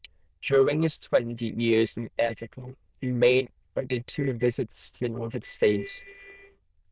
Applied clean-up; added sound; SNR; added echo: neural diffusion model UNIVERSE++.